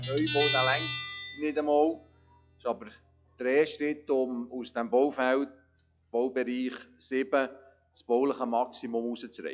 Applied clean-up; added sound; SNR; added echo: classical method log-MMSE.